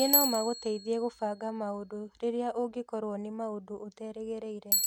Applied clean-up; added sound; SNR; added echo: none; Bicycle; 2 dB; none.